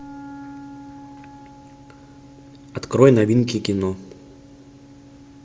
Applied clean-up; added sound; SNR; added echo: none; Wind instrument, woodwind instrument; 19 dB; none.